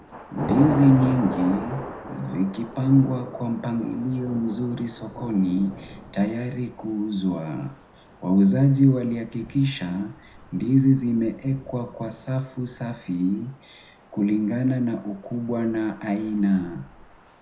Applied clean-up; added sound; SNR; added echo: none; Thunder / Rain; 14 dB; reverberation time 0.5 s.